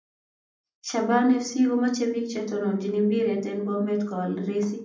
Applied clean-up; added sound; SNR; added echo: none; none; none; reverberation time 0.6 s.